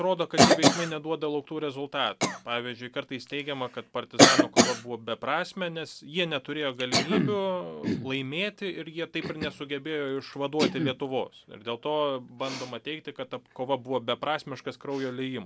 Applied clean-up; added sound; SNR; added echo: none; Cough; -2 dB; none.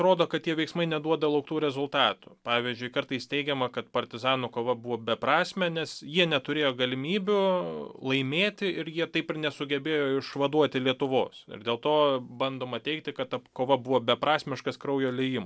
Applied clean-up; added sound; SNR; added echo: none; none; none; none.